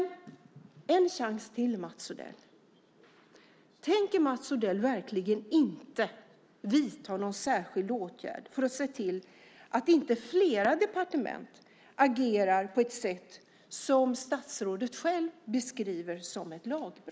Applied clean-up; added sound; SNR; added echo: none; none; none; none.